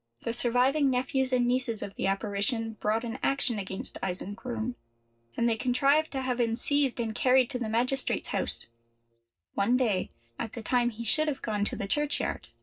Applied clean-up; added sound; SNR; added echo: neural separator model SepFormer DNS4.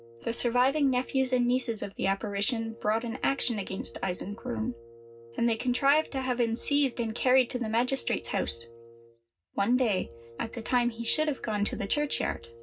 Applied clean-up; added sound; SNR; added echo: none; Wind instrument, woodwind instrument; 20 dB; reverberation time 0.4 s.